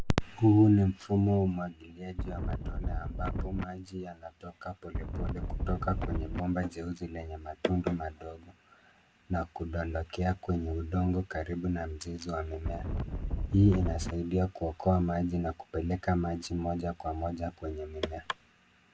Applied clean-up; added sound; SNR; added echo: none; Wind; 2 dB; none.